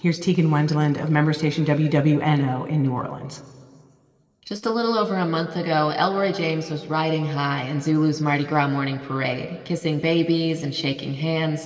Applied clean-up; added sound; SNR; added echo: none; none; none; reverberation time 2.2 s.